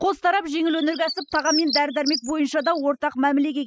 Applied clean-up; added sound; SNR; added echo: classical method spectral subtraction.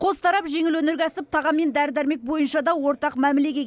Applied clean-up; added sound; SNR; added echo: none; none; none; none.